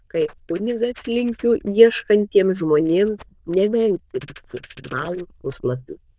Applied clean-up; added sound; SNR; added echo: neural diffusion model UNIVERSE++.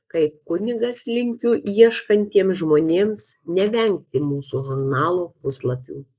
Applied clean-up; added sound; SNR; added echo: neural mask model Resemble Enhance denoiser.